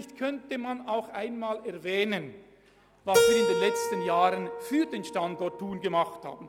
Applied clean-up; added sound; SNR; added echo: none; Keyboard (musical); 1 dB; none.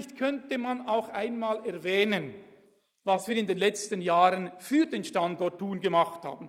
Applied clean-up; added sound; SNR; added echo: neural mask model Resemble Enhance denoiser.